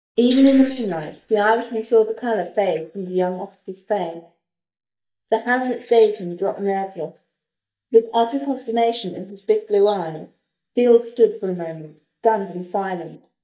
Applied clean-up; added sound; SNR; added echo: neural mask model DeepFilterNet 3.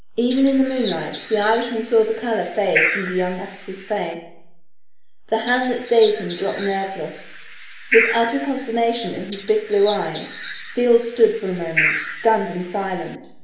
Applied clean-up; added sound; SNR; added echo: none; Bird; 7 dB; reverberation time 0.7 s.